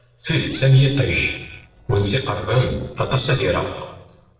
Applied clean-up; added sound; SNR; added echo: neural separator model SepFormer DNS4.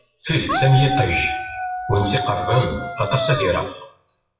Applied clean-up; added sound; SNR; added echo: classical method WPE with log-MMSE.